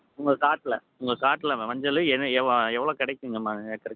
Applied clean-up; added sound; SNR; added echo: none; none; none; none.